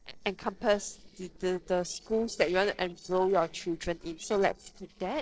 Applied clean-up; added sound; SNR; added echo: neural separator model SepFormer DNS4.